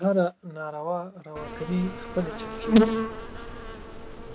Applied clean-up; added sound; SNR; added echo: none; Insect; -4 dB; none.